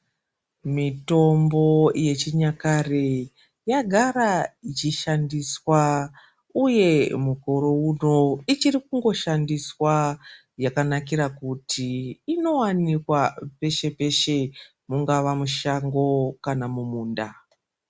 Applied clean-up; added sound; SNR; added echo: none; none; none; none.